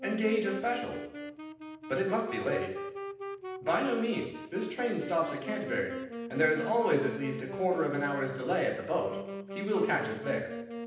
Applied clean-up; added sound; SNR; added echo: none; Wind instrument, woodwind instrument; 9 dB; reverberation time 0.9 s.